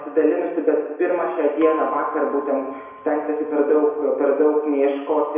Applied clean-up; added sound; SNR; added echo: none; Percussion; 14 dB; reverberation time 1.0 s.